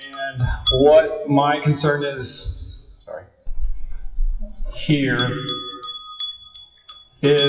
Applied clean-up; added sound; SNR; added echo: classical method WPE with log-MMSE.